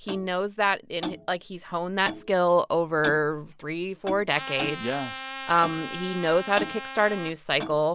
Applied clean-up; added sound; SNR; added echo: none; Clock + Trumpet; 11 dB; none.